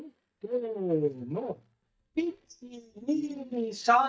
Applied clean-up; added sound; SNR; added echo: neural mask model DeepFilterNet 3.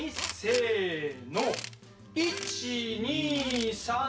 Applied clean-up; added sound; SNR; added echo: none; Tools; 11 dB; none.